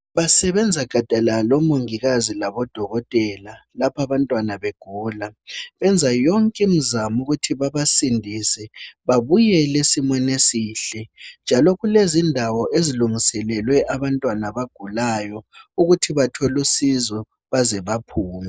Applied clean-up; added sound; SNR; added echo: none; none; none; none.